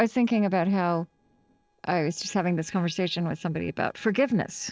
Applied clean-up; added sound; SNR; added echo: neural separator model SepFormer DNS4.